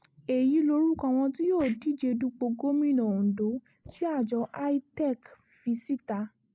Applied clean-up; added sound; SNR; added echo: neural mask model Resemble Enhance denoiser.